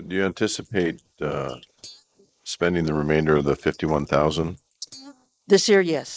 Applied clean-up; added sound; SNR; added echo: neural mask model Resemble Enhance denoiser.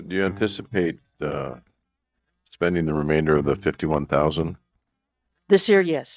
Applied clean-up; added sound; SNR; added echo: neural mask model DeepFilterNet 3.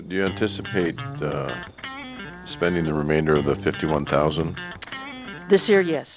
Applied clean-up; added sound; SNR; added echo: none; Electric guitar; 11 dB; none.